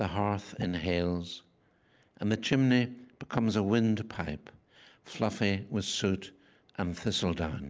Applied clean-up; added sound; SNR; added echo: none; none; none; none.